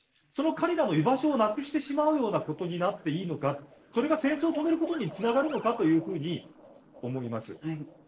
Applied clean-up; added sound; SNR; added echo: neural separator model SepFormer DNS4.